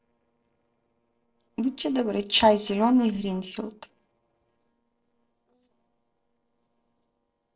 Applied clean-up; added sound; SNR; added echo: neural separator model SepFormer DNS4.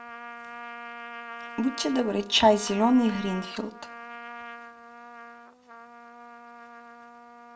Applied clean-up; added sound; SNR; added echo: none; Trumpet; 13 dB; reverberation time 0.3 s.